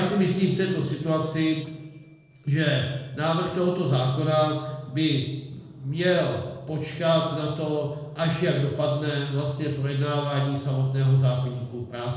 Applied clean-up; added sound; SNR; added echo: neural separator model SepFormer DNS4.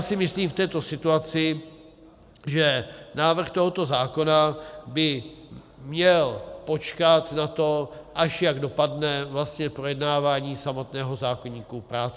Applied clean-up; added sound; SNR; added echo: none; none; none; none.